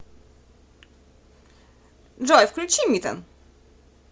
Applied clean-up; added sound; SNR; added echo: none; none; none; none.